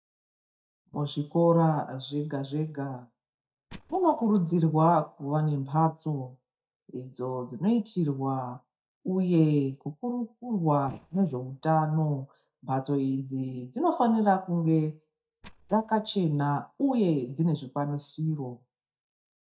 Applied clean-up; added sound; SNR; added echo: neural mask model DeepFilterNet 3.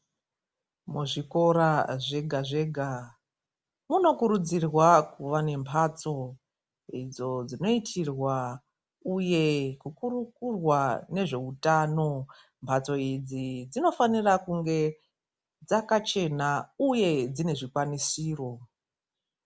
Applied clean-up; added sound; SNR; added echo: none; none; none; none.